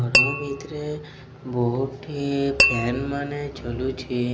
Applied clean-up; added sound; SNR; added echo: none; Tap / Glass; -2 dB; none.